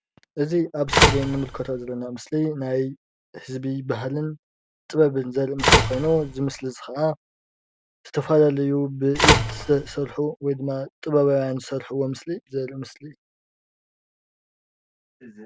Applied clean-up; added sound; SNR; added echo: none; Telephone; -4 dB; none.